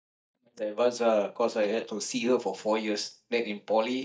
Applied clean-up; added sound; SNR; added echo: neural mask model DeepFilterNet 3.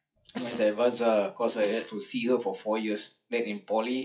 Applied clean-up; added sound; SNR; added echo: classical method WPE with log-MMSE.